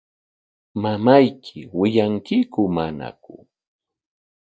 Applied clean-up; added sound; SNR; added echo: none; none; none; none.